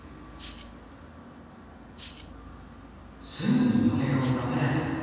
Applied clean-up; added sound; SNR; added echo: none; Tambourine; 1 dB; reverberation time 2.1 s.